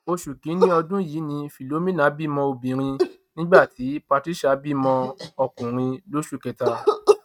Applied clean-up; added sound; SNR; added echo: neural mask model RNNoise.